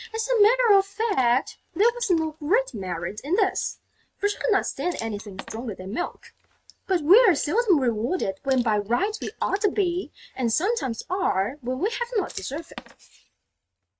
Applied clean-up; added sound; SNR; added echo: neural mask model RNNoise.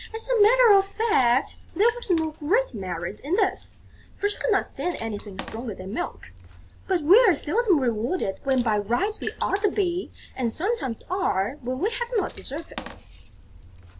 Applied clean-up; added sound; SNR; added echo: none; Water / Splash, splatter; 17 dB; none.